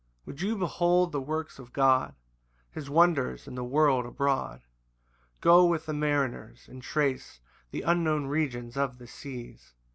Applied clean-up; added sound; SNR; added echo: none; none; none; none.